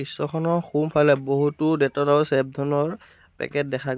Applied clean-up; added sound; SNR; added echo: none; none; none; none.